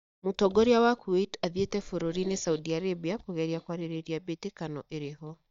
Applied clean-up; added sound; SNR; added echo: neural mask model DeepFilterNet 3.